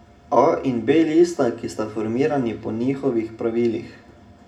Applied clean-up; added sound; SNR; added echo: none; none; none; reverberation time 0.2 s.